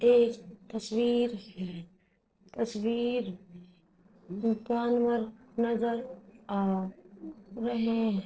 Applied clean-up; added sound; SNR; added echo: neural separator model SepFormer DNS4.